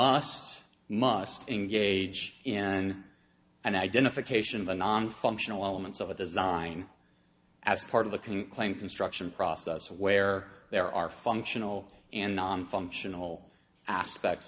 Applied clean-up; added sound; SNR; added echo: none; none; none; none.